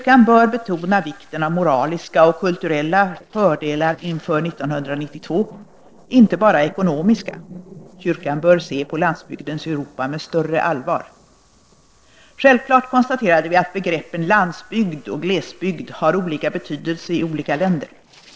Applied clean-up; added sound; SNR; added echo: neural separator model SepFormer DNS4.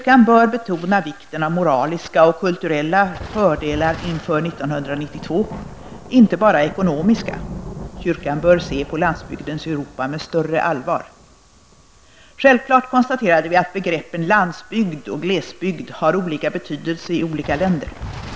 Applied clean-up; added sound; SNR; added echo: none; Thunder; 17 dB; none.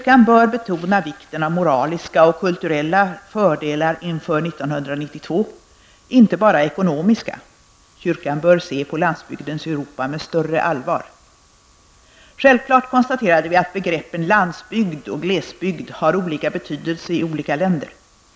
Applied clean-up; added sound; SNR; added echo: none; none; none; none.